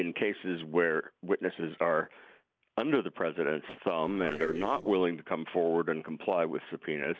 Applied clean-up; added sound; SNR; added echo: neural separator model SepFormer DNS4.